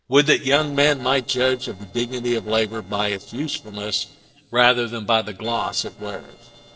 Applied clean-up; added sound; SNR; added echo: neural separator model SepFormer DNS4.